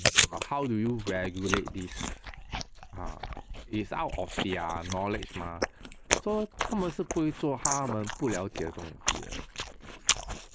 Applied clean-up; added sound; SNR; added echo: neural mask model Resemble Enhance denoiser.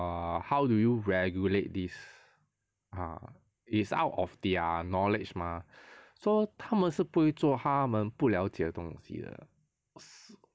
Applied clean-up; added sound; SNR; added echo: none; none; none; none.